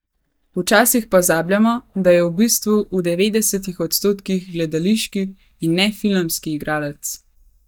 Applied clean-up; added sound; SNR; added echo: neural mask model DeepFilterNet 3.